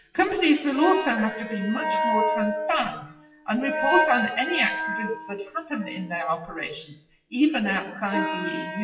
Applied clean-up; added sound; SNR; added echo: classical method WPE with log-MMSE.